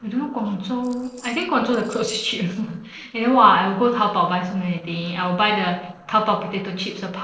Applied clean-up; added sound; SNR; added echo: neural separator model SepFormer DNS4.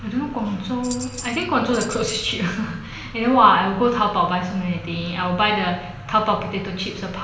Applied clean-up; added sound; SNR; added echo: none; Tambourine; 13 dB; reverberation time 0.9 s.